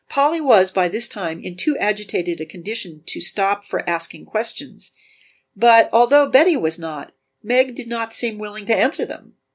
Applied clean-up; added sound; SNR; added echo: none; none; none; none.